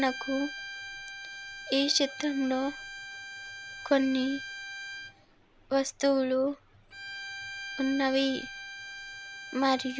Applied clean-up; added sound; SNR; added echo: none; Bowed string instrument; 11 dB; none.